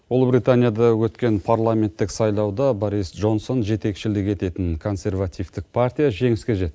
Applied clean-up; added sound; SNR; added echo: none; none; none; none.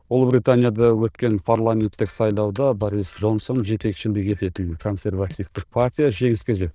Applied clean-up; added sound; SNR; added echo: neural diffusion model UNIVERSE++.